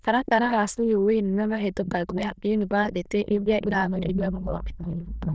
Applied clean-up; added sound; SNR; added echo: neural diffusion model UNIVERSE++.